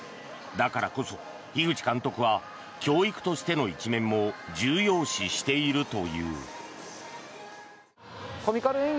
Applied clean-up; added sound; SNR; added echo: none; none; none; none.